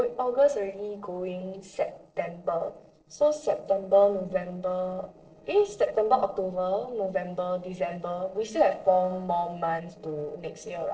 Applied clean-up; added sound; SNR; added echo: neural separator model SepFormer DNS4.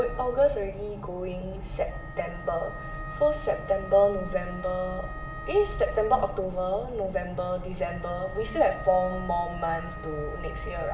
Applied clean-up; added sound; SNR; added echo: none; Wind instrument, woodwind instrument; 16 dB; reverberation time 1.1 s.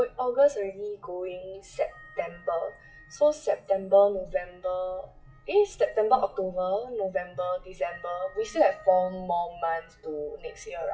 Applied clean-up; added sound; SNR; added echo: classical method WPE with log-MMSE.